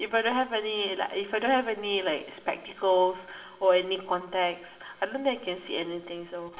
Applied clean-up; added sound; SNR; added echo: none; none; none; reverberation time 1.4 s.